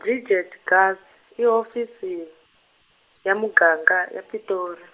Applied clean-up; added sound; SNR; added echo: none; none; none; none.